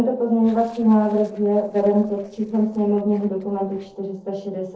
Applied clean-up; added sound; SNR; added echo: neural separator model SepFormer DNS4.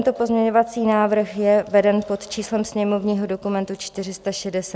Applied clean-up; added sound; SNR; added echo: none; none; none; none.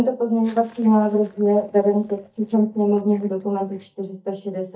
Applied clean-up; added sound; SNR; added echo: neural mask model DeepFilterNet 3.